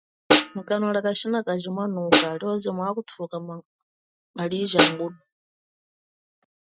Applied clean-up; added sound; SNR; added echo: classical method Wiener filter.